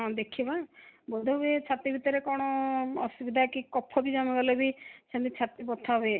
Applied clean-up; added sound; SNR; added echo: none; none; none; none.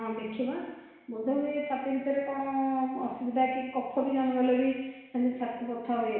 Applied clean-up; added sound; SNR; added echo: none; none; none; reverberation time 1.1 s.